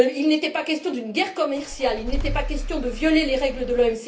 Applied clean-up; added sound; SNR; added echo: none; Engine starting / Car; 6 dB; reverberation time 0.3 s.